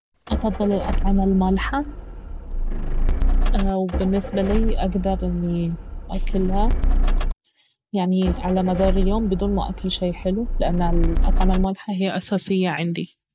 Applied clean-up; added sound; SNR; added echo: none; Motor vehicle (road); -3 dB; none.